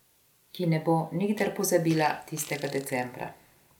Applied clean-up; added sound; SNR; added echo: none; Fart; 20 dB; none.